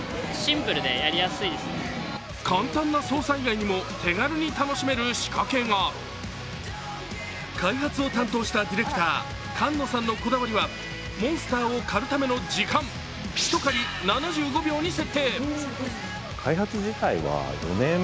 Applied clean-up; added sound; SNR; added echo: none; none; none; none.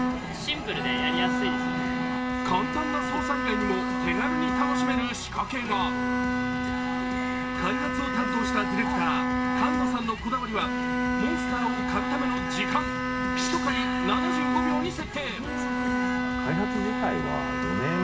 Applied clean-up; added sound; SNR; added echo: none; Bowed string instrument; -2 dB; reverberation time 0.2 s.